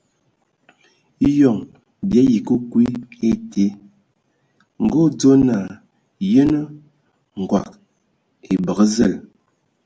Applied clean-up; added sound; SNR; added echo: none; none; none; none.